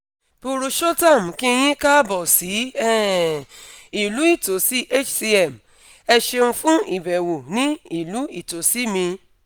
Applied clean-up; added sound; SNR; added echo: none; none; none; none.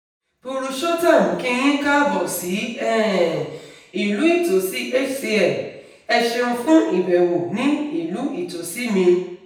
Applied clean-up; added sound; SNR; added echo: none; none; none; reverberation time 0.8 s.